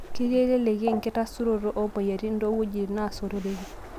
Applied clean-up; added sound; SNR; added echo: none; Waves, surf; 13 dB; none.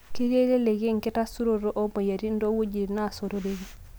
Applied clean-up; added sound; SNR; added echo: none; none; none; none.